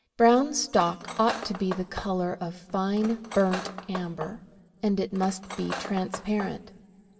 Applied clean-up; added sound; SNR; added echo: none; Cutlery, silverware; 12 dB; reverberation time 2.2 s.